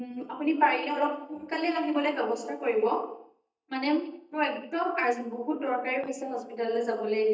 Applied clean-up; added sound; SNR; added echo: neural mask model DeepFilterNet 3.